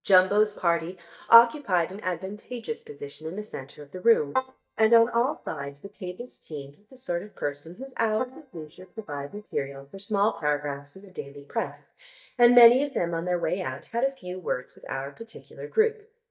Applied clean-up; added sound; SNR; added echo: neural mask model DeepFilterNet 3.